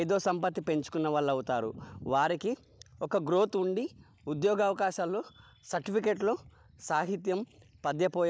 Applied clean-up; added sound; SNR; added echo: none; none; none; none.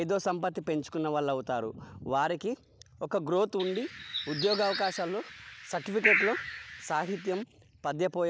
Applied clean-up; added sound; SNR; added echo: none; Bird; 3 dB; none.